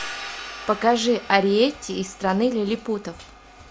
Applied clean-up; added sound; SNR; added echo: none; Hi-hat; 16 dB; none.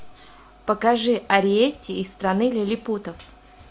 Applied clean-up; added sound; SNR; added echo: none; none; none; none.